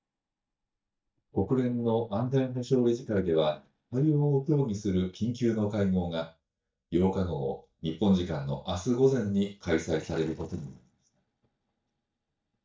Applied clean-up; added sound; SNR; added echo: neural mask model DeepFilterNet 3.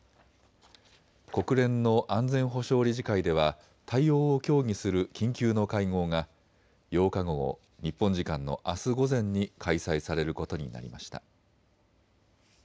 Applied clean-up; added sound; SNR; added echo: none; none; none; none.